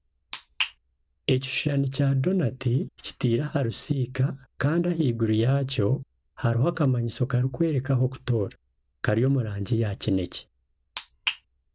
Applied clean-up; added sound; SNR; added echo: none; none; none; none.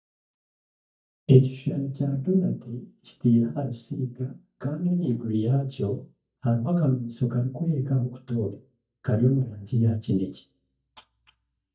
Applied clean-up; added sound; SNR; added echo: neural mask model DeepFilterNet 3.